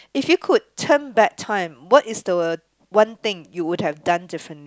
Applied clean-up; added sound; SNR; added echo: none; none; none; none.